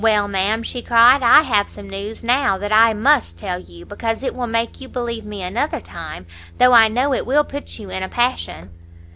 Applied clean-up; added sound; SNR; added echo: none; none; none; none.